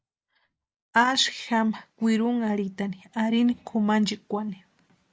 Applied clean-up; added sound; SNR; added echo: none; none; none; none.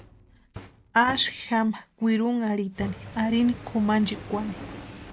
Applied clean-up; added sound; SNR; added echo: none; Fire; 15 dB; none.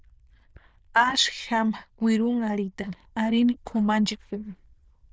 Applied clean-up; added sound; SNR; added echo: neural diffusion model UNIVERSE++.